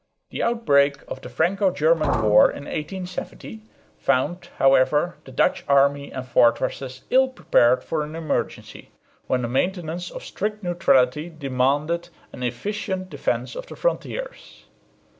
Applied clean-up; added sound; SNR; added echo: none; Liquid; 9 dB; none.